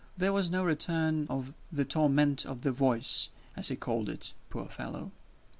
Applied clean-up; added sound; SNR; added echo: none; none; none; none.